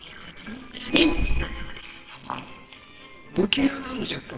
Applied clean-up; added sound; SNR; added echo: neural separator model SepFormer WHAMR!.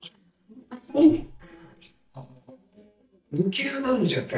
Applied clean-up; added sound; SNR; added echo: neural mask model DeepFilterNet 3.